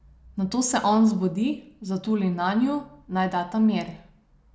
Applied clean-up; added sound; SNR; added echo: none; none; none; none.